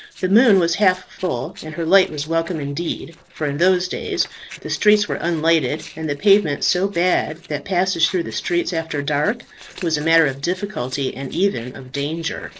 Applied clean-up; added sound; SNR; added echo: neural separator model SepFormer DNS4.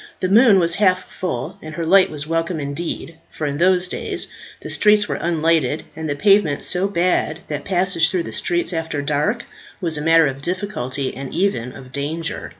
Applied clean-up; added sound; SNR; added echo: none; none; none; none.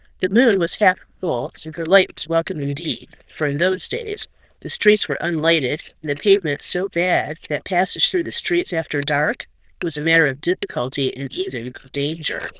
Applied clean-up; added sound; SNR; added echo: neural diffusion model UNIVERSE++.